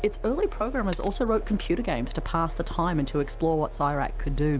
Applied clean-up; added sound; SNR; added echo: none; none; none; none.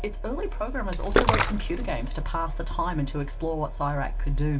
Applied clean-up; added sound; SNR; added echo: none; Splash, splatter; 0 dB; reverberation time 0.2 s.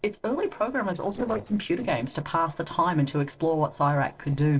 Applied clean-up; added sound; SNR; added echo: neural separator model SepFormer DNS4.